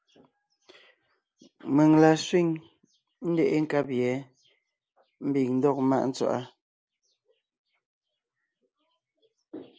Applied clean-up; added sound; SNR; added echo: none; none; none; none.